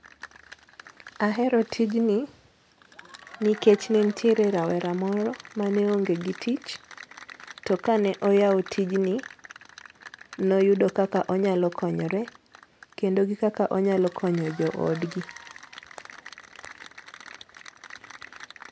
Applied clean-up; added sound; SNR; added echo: none; Applause / Cheering; 20 dB; none.